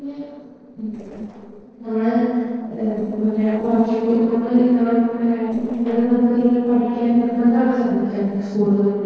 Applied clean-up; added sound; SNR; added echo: neural separator model SepFormer DNS4.